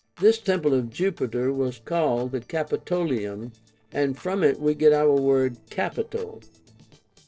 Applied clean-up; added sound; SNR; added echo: neural separator model SepFormer DNS4.